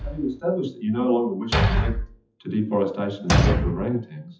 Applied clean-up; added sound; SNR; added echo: classical method WPE with log-MMSE.